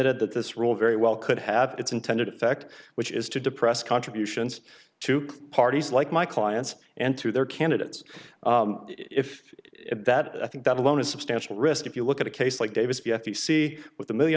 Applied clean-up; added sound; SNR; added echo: none; none; none; none.